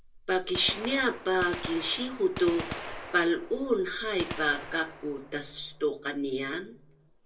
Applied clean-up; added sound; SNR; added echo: none; Gunshot, gunfire; 11 dB; reverberation time 0.2 s.